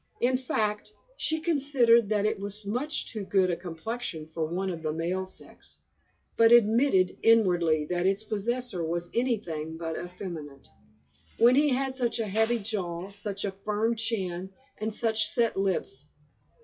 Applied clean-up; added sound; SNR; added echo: classical method WPE with log-MMSE.